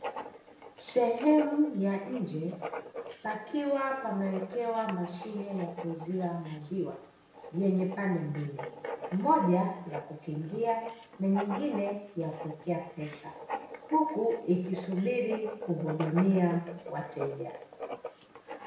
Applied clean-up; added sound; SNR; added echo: none; Writing; 12 dB; reverberation time 0.6 s.